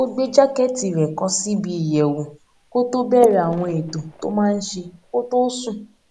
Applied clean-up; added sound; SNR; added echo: neural mask model Resemble Enhance denoiser.